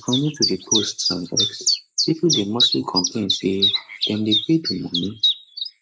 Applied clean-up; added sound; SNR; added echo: neural mask model Resemble Enhance denoiser.